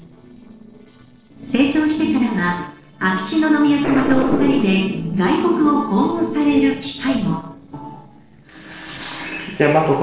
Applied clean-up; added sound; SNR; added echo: neural separator model SepFormer DNS4.